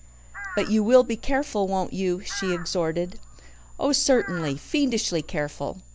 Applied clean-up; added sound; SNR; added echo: none; Crow; 17 dB; none.